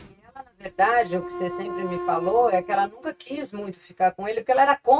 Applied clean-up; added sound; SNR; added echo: neural mask model RNNoise.